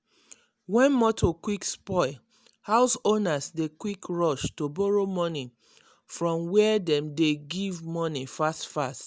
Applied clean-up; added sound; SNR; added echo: none; none; none; none.